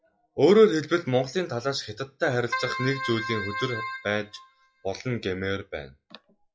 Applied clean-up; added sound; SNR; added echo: classical method log-MMSE.